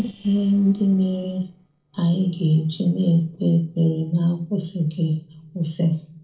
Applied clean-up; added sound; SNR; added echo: neural separator model SepFormer DNS4.